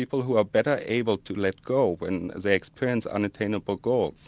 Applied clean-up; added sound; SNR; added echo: none; none; none; none.